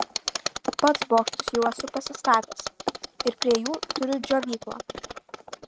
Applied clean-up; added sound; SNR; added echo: neural mask model RNNoise.